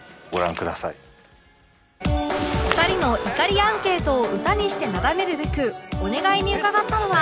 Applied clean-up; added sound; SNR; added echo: none; Chewing, mastication; 10 dB; none.